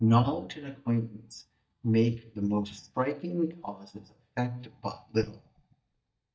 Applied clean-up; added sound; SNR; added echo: neural mask model DeepFilterNet 3.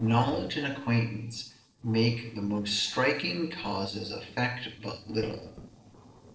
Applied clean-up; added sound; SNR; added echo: neural separator model SepFormer DNS4.